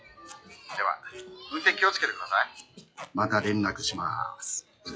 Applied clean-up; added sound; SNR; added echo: classical method log-MMSE.